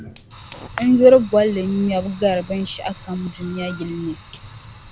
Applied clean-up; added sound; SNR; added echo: none; Fire + Alarm; 20 dB; none.